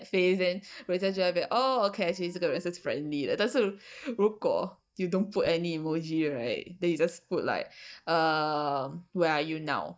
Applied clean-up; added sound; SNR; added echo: neural mask model DeepFilterNet 3.